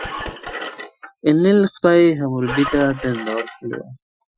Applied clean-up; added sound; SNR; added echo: classical method Wiener filter.